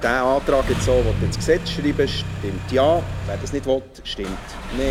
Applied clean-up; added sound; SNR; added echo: none; Engine starting; 5 dB; none.